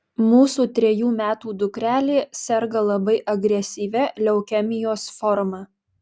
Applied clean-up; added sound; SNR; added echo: none; none; none; none.